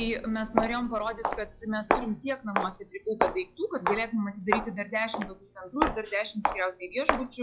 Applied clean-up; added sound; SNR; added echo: classical method log-MMSE.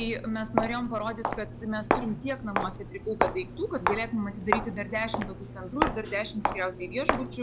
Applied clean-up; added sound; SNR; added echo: none; Walk, footsteps; 0 dB; none.